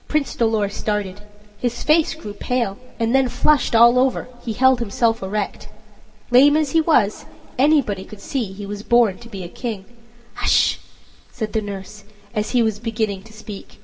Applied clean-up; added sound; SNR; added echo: none; none; none; reverberation time 0.3 s.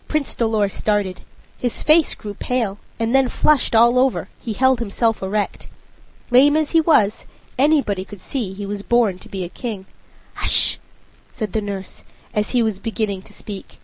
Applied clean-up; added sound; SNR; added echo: none; none; none; none.